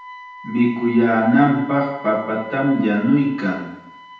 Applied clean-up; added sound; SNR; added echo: none; Wind instrument, woodwind instrument; 19 dB; reverberation time 0.8 s.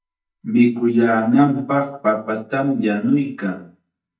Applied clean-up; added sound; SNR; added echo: neural mask model DeepFilterNet 3.